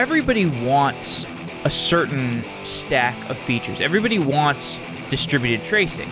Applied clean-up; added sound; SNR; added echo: none; Guitar; 11 dB; none.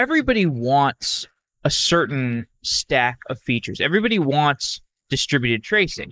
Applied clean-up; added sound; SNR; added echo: neural mask model Resemble Enhance denoiser.